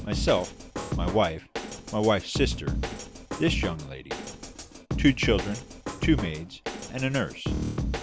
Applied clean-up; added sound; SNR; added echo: none; Drum kit; 3 dB; none.